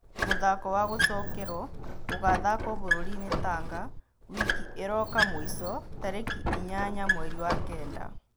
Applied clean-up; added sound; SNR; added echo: none; Squeak; -2 dB; none.